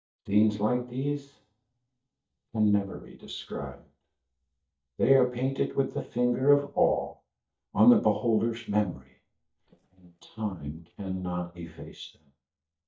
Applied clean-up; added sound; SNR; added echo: neural mask model DeepFilterNet 3.